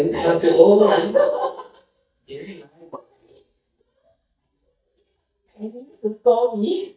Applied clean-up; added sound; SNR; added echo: neural mask model DeepFilterNet 3.